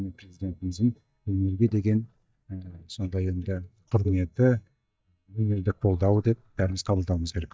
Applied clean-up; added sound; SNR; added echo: neural mask model DeepFilterNet 3.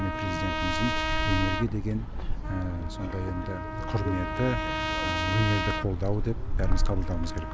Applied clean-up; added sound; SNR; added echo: none; Trumpet; 6 dB; none.